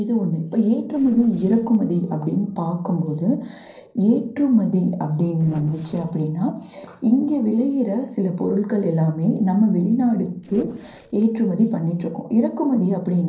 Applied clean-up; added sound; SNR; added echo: neural separator model SepFormer DNS4.